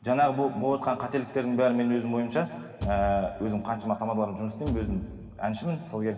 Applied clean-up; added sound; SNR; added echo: none; Bass drum / Thump, thud; 10 dB; reverberation time 2.5 s.